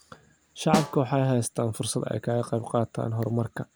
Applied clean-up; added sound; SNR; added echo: none; Snare drum; 5 dB; none.